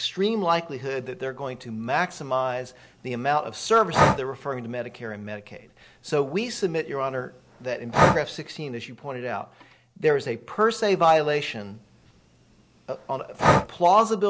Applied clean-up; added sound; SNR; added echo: none; Breathing; 3 dB; none.